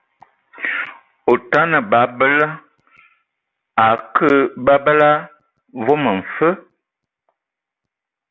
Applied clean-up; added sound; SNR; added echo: none; none; none; none.